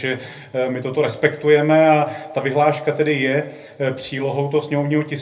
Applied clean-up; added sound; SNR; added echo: none; none; none; reverberation time 0.3 s.